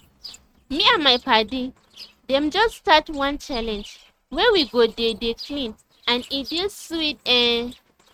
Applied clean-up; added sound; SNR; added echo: neural mask model RNNoise.